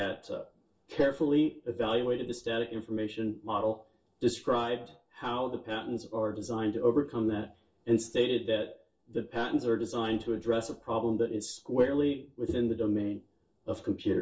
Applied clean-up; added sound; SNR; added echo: neural separator model SepFormer DNS4.